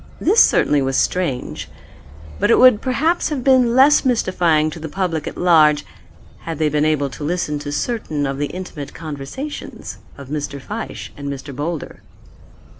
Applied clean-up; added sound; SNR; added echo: none; Motor vehicle (road); 19 dB; none.